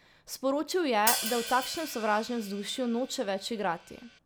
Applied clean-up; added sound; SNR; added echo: none; Hi-hat; 7 dB; none.